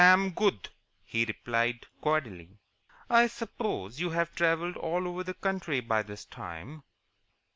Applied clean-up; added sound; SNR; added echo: none; none; none; none.